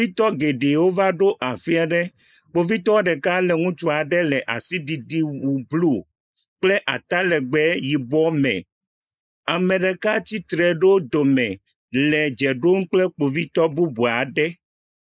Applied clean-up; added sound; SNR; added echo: neural mask model Resemble Enhance denoiser.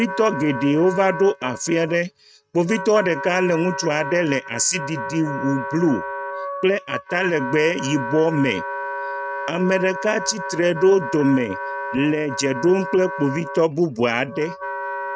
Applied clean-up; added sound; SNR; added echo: neural mask model RNNoise.